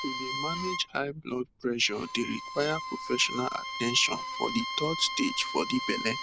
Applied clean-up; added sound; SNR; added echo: none; Bowed string instrument; 6 dB; none.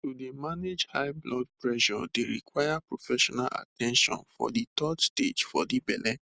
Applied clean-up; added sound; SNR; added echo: none; none; none; none.